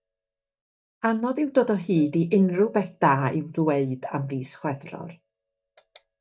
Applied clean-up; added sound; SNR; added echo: neural mask model DeepFilterNet 3.